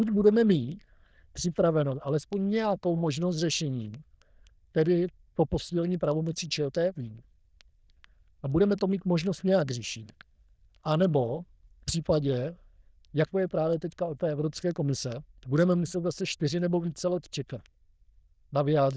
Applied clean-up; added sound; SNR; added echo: neural diffusion model UNIVERSE++.